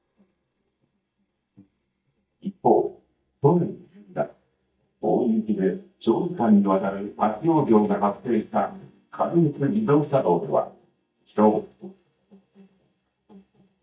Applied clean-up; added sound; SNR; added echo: neural mask model DeepFilterNet 3.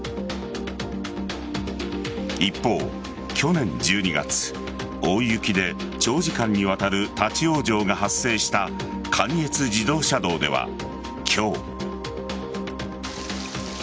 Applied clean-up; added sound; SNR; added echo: none; none; none; none.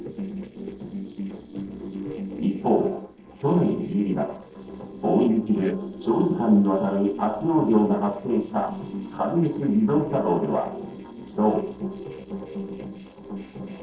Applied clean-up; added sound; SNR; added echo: neural separator model SepFormer DNS4.